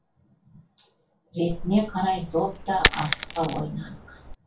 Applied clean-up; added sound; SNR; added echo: none; Coin (dropping); 2 dB; reverberation time 0.2 s.